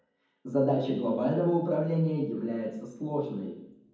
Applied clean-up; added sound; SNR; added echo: none; none; none; reverberation time 1.2 s.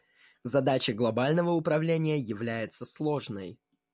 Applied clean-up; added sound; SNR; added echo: none; none; none; none.